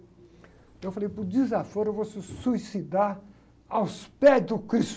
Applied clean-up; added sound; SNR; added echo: none; none; none; none.